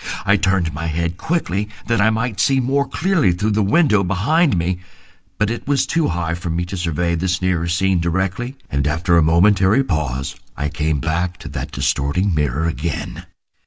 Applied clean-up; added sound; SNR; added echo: none; none; none; none.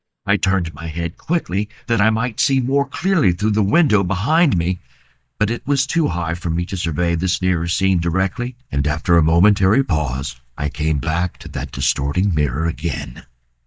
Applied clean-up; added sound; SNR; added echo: neural mask model DeepFilterNet 3.